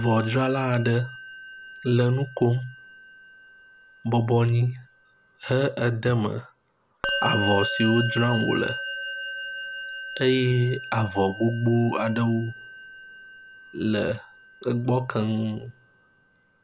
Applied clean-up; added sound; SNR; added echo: none; Musical instrument; 10 dB; none.